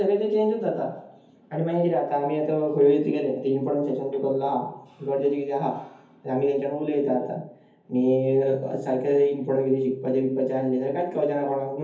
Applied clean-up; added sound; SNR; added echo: none; none; none; reverberation time 0.5 s.